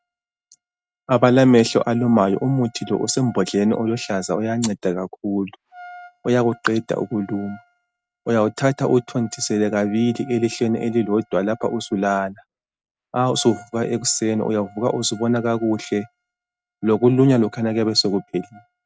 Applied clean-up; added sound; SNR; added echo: neural mask model RNNoise.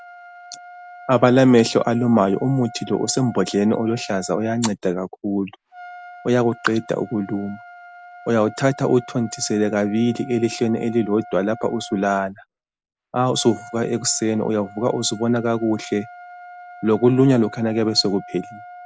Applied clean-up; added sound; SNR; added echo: none; Trumpet; 19 dB; none.